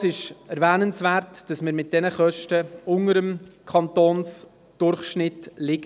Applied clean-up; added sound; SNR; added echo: none; none; none; none.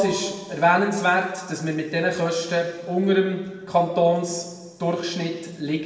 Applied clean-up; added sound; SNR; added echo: none; none; none; reverberation time 1.2 s.